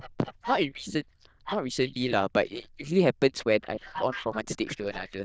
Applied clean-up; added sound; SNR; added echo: neural diffusion model UNIVERSE++.